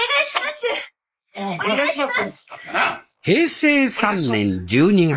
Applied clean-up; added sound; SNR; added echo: neural mask model Resemble Enhance denoiser.